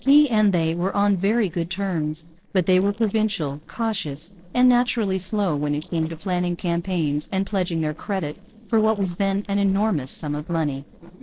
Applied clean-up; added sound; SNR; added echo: neural separator model SepFormer DNS4.